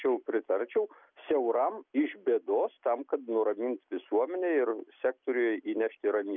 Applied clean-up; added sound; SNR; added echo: none; none; none; none.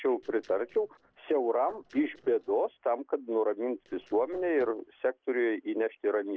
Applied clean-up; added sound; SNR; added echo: neural separator model SepFormer DNS4.